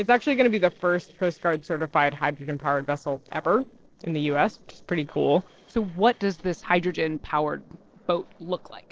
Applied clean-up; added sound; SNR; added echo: neural separator model SepFormer DNS4.